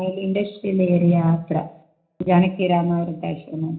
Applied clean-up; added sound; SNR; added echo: none; none; none; reverberation time 0.4 s.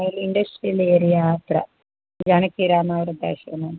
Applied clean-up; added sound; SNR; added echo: none; none; none; none.